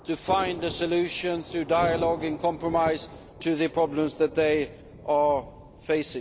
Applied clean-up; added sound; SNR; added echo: none; Thunder; 13 dB; none.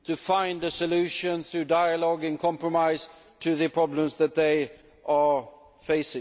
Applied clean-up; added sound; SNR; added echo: none; none; none; none.